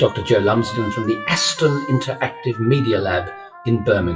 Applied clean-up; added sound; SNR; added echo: classical method WPE with log-MMSE.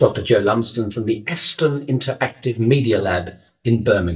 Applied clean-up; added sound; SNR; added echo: neural mask model DeepFilterNet 3.